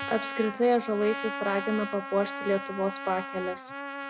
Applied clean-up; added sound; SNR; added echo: none; Trumpet; 8 dB; none.